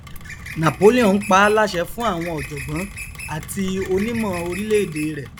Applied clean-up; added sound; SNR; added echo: none; Rain + Bird; 13 dB; none.